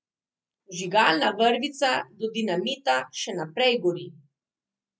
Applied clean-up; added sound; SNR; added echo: none; none; none; none.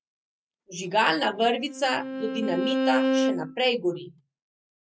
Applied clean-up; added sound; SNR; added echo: neural mask model RNNoise.